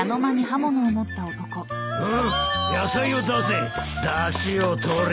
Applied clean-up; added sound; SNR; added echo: none; none; none; none.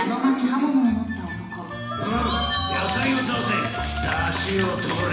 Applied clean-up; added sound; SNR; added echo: none; Typing; 18 dB; reverberation time 1.0 s.